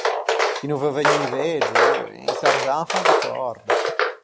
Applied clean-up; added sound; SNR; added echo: none; Walk, footsteps; -5 dB; none.